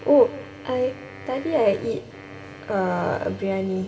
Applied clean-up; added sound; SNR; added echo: none; Wind instrument, woodwind instrument; 20 dB; reverberation time 2.8 s.